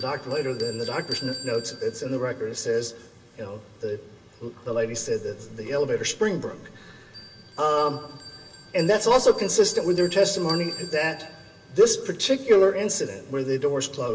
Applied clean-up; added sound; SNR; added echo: none; Bell; 17 dB; reverberation time 2.9 s.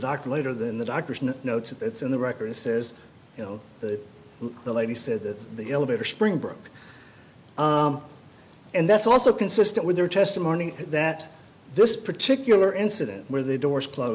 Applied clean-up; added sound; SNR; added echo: none; none; none; none.